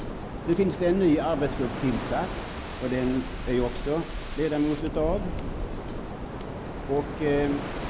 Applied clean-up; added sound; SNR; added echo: none; Waves, surf; 5 dB; none.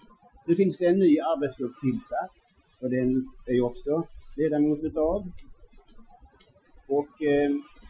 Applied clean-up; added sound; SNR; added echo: classical method Wiener filter.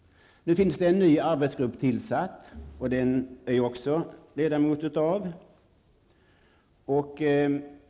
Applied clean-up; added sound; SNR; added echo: none; none; none; none.